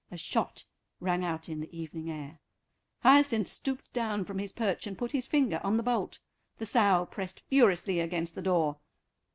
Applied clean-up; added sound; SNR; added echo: none; none; none; none.